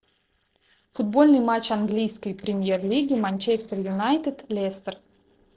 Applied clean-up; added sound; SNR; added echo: neural separator model SepFormer DNS4.